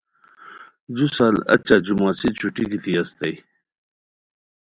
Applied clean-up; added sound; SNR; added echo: none; none; none; none.